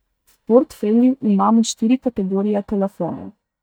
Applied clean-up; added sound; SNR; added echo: neural mask model DeepFilterNet 3.